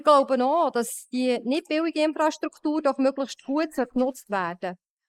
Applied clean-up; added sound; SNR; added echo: neural mask model Resemble Enhance denoiser.